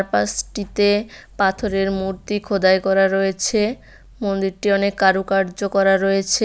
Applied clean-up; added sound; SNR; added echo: none; none; none; none.